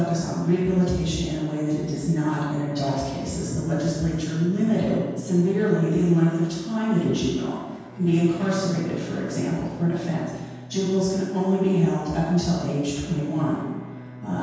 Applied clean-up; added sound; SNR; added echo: none; Bowed string instrument; 19 dB; reverberation time 1.2 s.